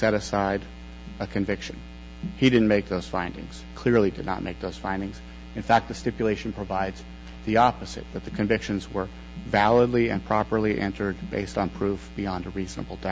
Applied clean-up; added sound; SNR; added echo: none; none; none; none.